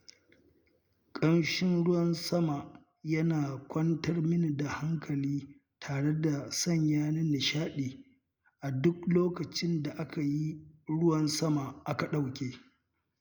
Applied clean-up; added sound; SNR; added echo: none; none; none; none.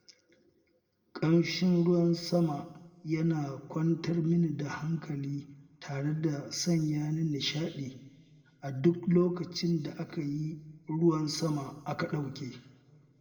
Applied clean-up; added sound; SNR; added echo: none; none; none; reverberation time 1.2 s.